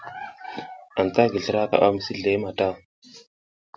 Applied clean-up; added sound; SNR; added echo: none; none; none; none.